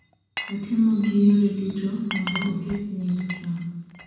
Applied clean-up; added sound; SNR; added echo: none; Glass; 13 dB; reverberation time 1.1 s.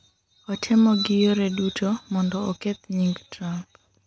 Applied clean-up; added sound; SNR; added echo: none; none; none; none.